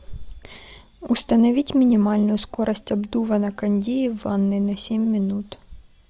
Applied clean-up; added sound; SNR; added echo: none; none; none; none.